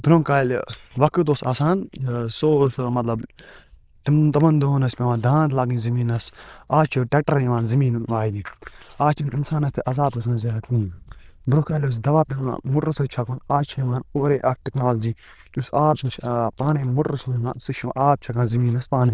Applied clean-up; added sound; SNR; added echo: neural diffusion model UNIVERSE++.